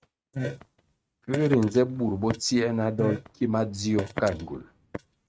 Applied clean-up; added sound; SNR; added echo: neural mask model RNNoise.